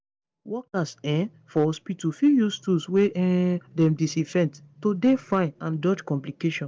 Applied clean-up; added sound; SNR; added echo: none; none; none; none.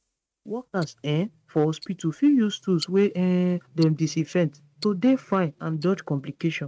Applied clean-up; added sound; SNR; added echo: neural mask model RNNoise.